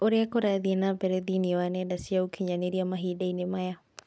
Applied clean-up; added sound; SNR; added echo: none; none; none; none.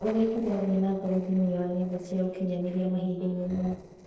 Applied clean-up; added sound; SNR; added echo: neural separator model SepFormer DNS4.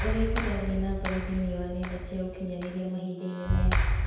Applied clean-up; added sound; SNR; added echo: none; Clapping; -3 dB; reverberation time 1.1 s.